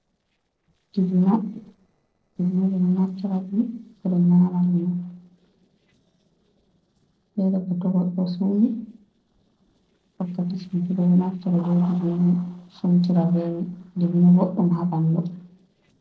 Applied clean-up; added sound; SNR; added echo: neural separator model SepFormer DNS4.